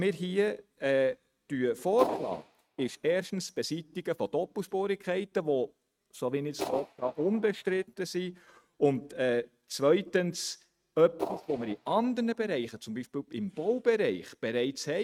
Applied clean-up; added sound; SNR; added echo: neural mask model RNNoise.